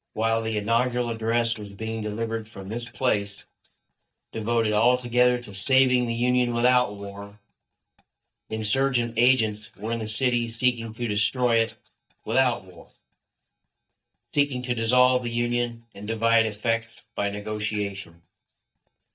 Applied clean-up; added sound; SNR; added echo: neural mask model DeepFilterNet 3.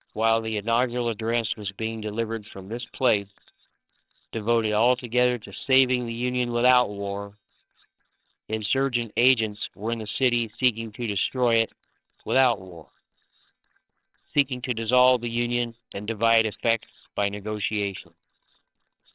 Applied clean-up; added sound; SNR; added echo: neural separator model SepFormer WHAMR!.